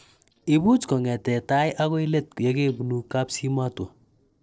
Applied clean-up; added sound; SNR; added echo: neural separator model SepFormer DNS4.